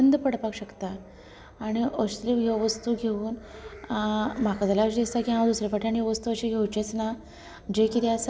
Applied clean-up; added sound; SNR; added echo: none; none; none; none.